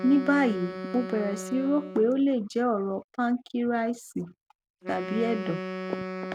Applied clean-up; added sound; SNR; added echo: none; Wind instrument, woodwind instrument; 10 dB; none.